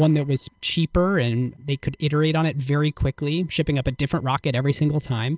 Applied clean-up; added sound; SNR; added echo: neural separator model SepFormer DNS4.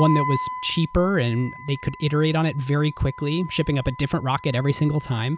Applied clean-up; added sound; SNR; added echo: none; Wind instrument, woodwind instrument; 11 dB; none.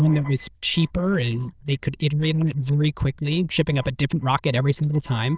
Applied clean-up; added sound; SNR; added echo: neural diffusion model UNIVERSE++.